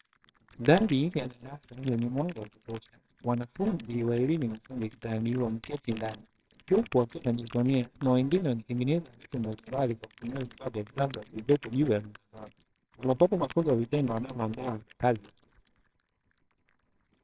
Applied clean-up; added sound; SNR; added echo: neural separator model SepFormer WHAMR!.